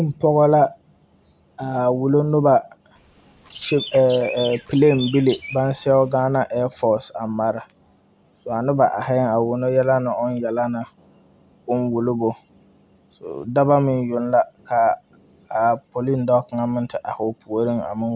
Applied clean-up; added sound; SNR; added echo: none; Chirp, tweet; 15 dB; none.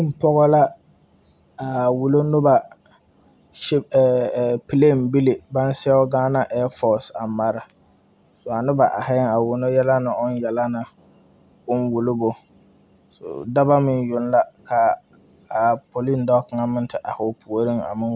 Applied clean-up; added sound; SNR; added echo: none; none; none; none.